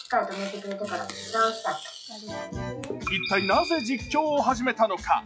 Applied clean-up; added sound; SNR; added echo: classical method log-MMSE.